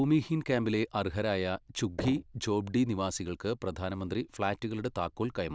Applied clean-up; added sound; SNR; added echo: neural diffusion model UNIVERSE++.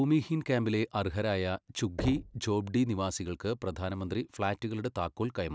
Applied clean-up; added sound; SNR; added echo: none; Knock; 12 dB; none.